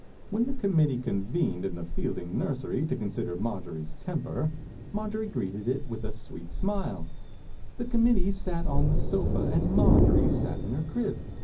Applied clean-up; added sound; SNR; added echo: none; Thunder; -2 dB; reverberation time 0.4 s.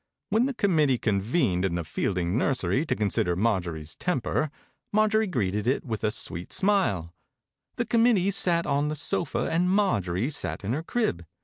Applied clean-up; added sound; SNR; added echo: none; none; none; none.